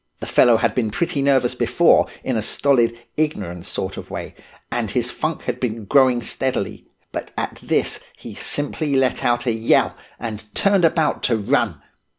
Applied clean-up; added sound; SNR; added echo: none; none; none; none.